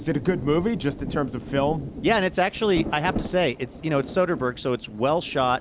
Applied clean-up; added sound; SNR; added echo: none; Rain; 11 dB; none.